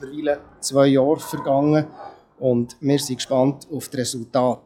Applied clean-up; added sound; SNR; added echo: classical method log-MMSE.